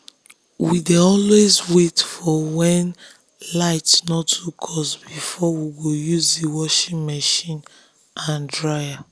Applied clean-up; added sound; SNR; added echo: none; none; none; none.